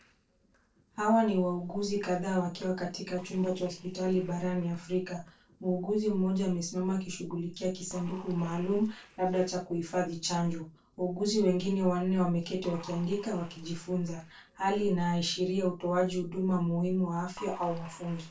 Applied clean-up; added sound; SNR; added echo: neural separator model SepFormer DNS4.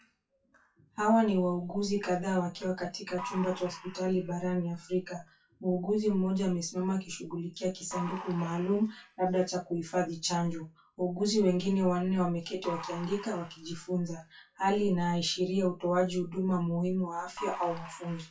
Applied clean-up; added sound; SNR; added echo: classical method WPE with log-MMSE.